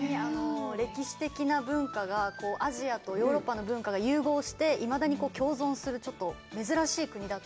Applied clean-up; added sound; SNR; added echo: none; none; none; none.